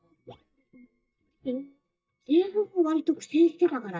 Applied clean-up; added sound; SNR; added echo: neural mask model DeepFilterNet 3.